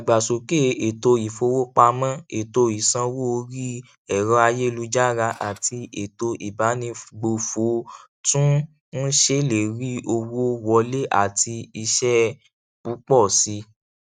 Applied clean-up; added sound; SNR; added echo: neural mask model RNNoise.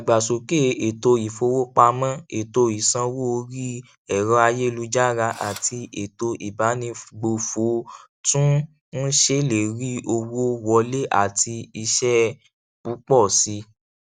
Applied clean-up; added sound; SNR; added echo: none; Engine / Drill; 19 dB; none.